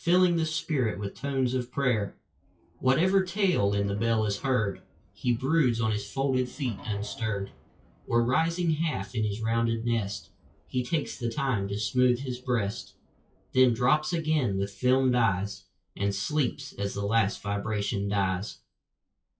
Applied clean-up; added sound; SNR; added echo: classical method WPE with log-MMSE.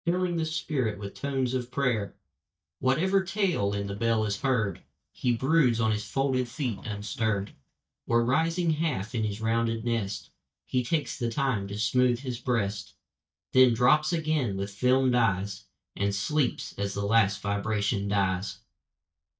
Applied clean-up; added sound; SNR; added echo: neural mask model DeepFilterNet 3.